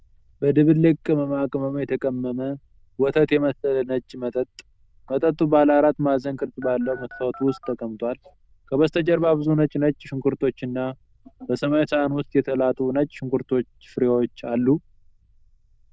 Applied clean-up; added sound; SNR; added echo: neural diffusion model UNIVERSE++.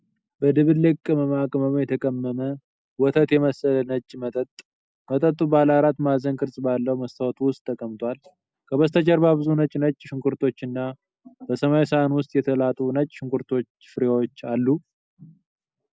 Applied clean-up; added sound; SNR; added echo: none; none; none; none.